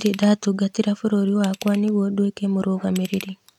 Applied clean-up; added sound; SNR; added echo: neural mask model RNNoise.